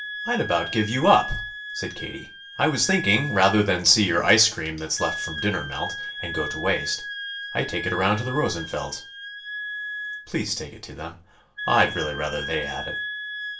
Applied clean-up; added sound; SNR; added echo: none; Wind instrument, woodwind instrument; 9 dB; reverberation time 0.2 s.